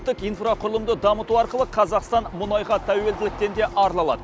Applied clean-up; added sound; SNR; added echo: none; none; none; none.